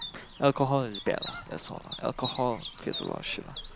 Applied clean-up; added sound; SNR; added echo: none; Chirp, tweet; 10 dB; none.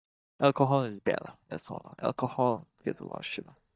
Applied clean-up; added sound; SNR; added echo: neural mask model DeepFilterNet 3.